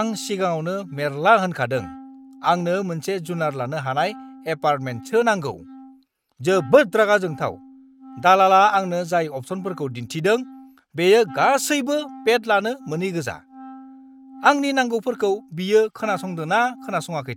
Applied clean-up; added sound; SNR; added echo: neural mask model RNNoise.